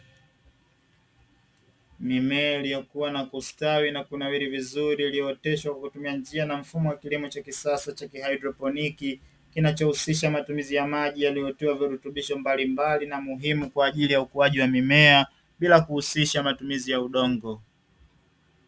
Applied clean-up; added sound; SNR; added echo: none; none; none; none.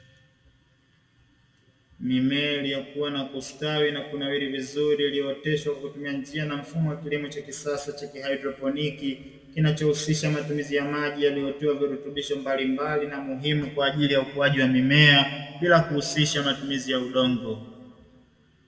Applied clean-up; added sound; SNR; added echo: none; none; none; reverberation time 1.2 s.